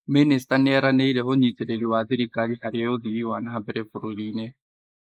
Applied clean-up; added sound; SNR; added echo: neural mask model Resemble Enhance denoiser.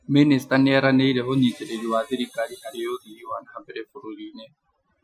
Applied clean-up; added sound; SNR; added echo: classical method Wiener filter.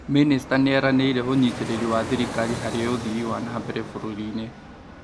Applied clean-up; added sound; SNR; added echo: none; Fixed-wing aircraft, airplane; 11 dB; none.